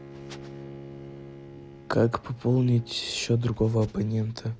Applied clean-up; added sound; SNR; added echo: none; Bowed string instrument; 17 dB; none.